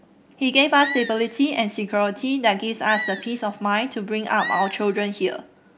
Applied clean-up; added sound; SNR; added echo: none; Animal; 11 dB; none.